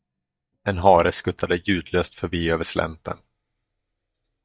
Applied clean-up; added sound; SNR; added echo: neural mask model DeepFilterNet 3.